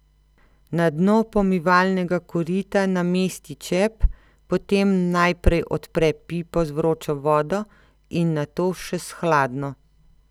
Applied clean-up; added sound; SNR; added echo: none; none; none; none.